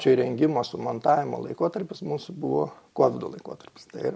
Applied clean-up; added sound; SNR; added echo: none; none; none; none.